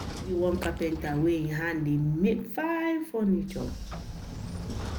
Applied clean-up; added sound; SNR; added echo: none; Sliding door / Train + Fart; 9 dB; none.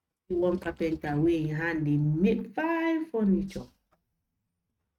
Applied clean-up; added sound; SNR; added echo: neural mask model RNNoise.